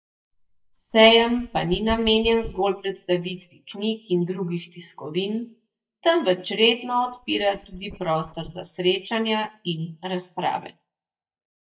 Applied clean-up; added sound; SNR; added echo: neural mask model DeepFilterNet 3.